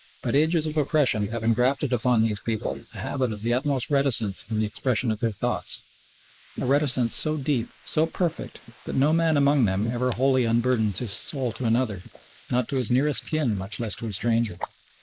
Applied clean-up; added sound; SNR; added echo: neural mask model Resemble Enhance denoiser.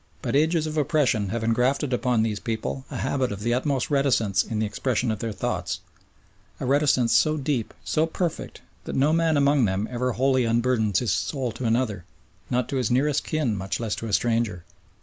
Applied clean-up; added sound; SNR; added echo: none; none; none; none.